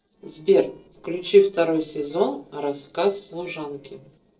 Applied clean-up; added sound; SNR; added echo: neural separator model SepFormer DNS4.